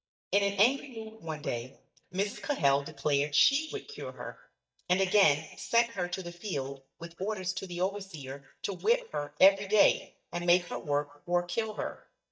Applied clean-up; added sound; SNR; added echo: neural mask model DeepFilterNet 3.